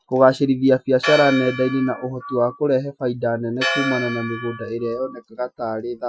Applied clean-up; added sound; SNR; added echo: classical method Wiener filter.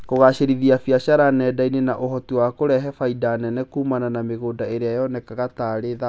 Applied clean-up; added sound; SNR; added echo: none; none; none; none.